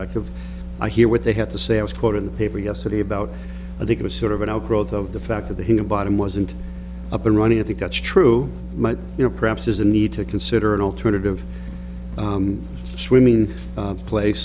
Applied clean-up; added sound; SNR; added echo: none; none; none; none.